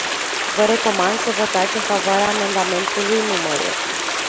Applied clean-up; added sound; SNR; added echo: none; Stream; 1 dB; none.